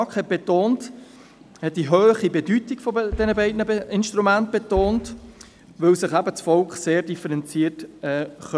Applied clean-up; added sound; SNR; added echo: none; Boom; 14 dB; none.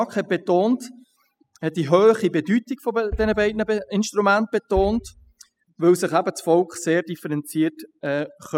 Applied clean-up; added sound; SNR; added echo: classical method spectral subtraction.